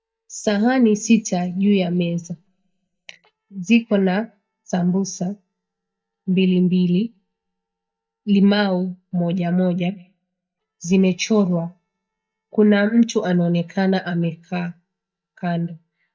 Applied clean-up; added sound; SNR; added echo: neural mask model DeepFilterNet 3.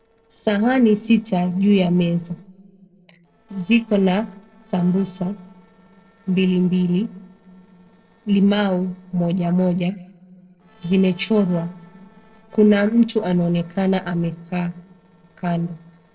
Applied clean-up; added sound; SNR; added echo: neural separator model SepFormer DNS4.